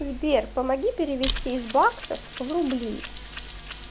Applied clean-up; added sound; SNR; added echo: none; Mechanisms; 9 dB; none.